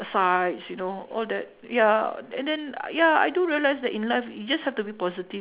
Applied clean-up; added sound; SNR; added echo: none; none; none; none.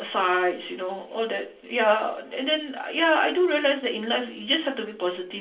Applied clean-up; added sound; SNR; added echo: none; none; none; reverberation time 0.3 s.